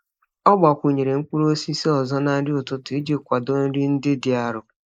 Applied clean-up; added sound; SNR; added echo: neural mask model Resemble Enhance denoiser.